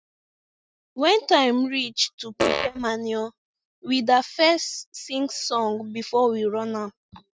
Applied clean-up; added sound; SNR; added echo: neural mask model RNNoise.